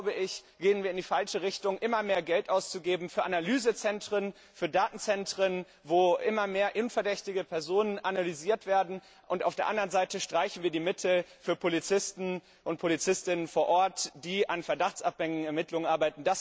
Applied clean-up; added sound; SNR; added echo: none; none; none; none.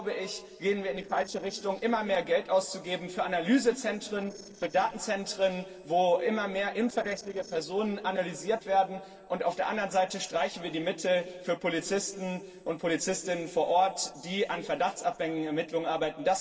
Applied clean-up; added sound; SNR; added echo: neural separator model SepFormer DNS4.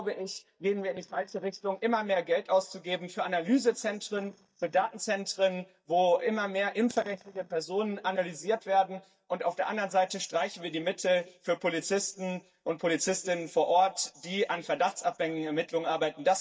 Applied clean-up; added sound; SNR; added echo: neural mask model DeepFilterNet 3.